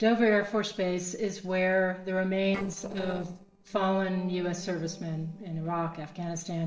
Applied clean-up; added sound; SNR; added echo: neural separator model SepFormer DNS4.